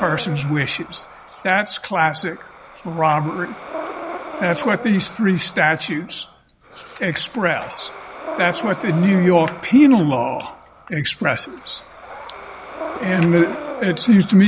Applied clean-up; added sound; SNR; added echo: none; Breathing; 14 dB; none.